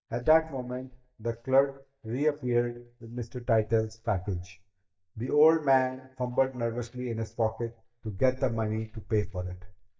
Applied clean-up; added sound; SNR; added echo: neural mask model DeepFilterNet 3.